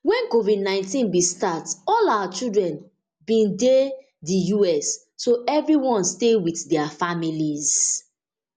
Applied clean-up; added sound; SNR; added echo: none; none; none; none.